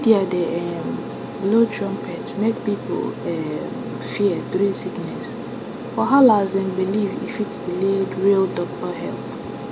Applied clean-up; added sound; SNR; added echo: none; Aircraft; 8 dB; none.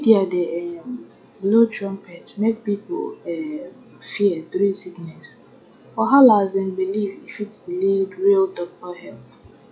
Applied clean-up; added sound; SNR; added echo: classical method log-MMSE.